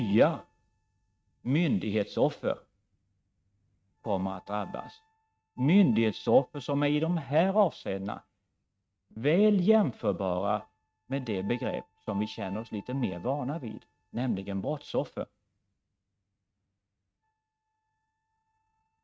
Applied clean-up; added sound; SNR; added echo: neural mask model RNNoise.